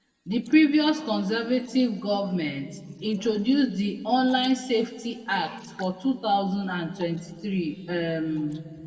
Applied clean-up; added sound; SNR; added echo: neural separator model SepFormer DNS4.